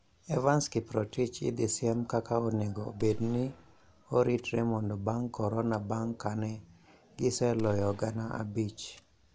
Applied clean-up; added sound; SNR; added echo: none; Gunshot, gunfire; 18 dB; none.